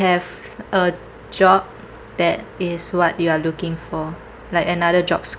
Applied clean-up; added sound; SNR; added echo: none; none; none; none.